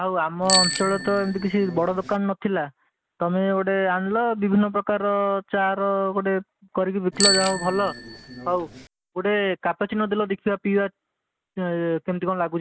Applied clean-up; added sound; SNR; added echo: none; Bicycle bell; 8 dB; none.